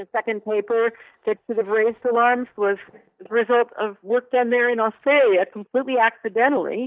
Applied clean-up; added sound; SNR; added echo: neural mask model DeepFilterNet 3.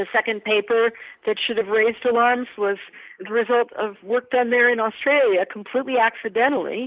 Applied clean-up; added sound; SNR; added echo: neural mask model Resemble Enhance denoiser.